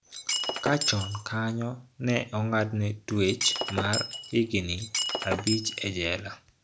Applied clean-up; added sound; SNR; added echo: none; Shatter; 3 dB; none.